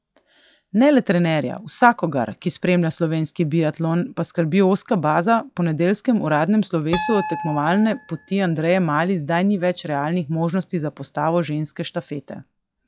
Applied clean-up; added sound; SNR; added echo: classical method log-MMSE.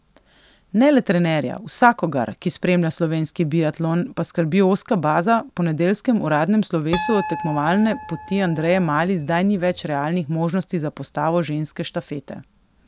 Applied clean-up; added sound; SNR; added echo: none; Harp; 11 dB; none.